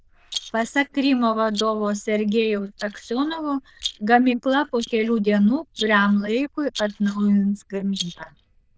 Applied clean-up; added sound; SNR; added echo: neural diffusion model UNIVERSE++.